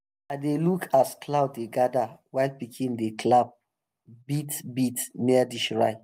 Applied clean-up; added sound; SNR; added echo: none; none; none; none.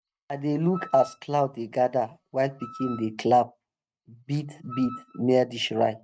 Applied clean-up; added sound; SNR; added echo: neural mask model RNNoise.